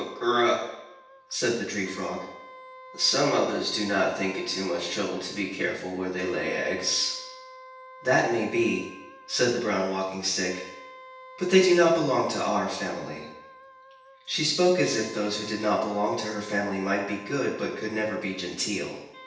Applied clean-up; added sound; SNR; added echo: none; Wind instrument, woodwind instrument; 20 dB; reverberation time 0.9 s.